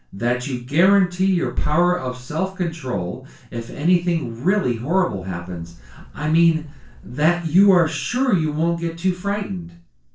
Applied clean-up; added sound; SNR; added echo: neural separator model SepFormer DNS4.